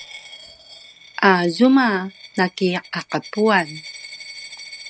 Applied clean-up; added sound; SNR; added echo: none; Coin (dropping); 19 dB; none.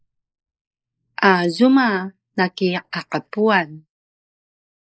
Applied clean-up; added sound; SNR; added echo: neural mask model Resemble Enhance denoiser.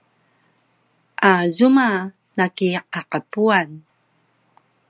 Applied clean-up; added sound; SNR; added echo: none; none; none; none.